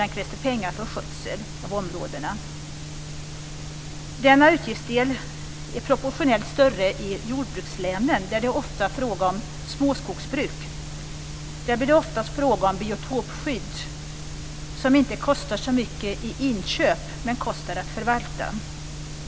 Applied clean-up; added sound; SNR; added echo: none; none; none; none.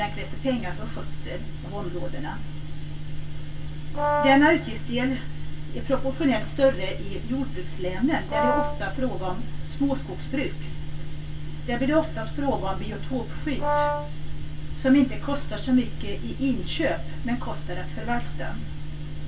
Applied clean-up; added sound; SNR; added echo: none; Brass instrument; 2 dB; reverberation time 0.2 s.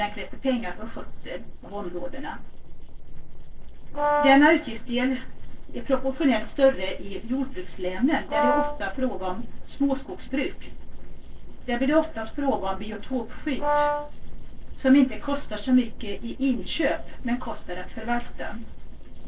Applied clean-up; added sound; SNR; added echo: neural separator model SepFormer DNS4.